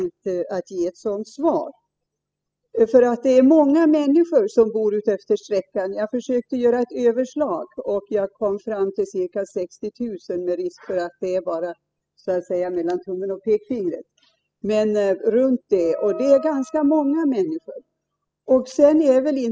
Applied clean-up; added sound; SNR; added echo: classical method spectral subtraction.